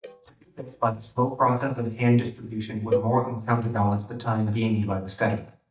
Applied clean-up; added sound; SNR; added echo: neural mask model DeepFilterNet 3.